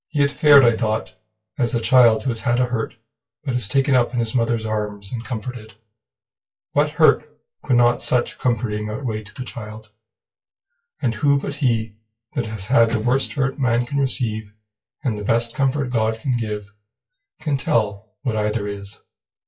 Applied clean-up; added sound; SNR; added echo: classical method WPE with log-MMSE.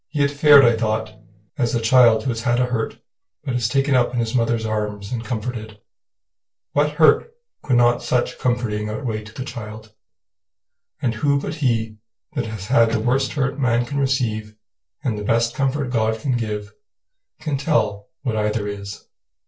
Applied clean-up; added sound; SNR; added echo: neural separator model SepFormer DNS4.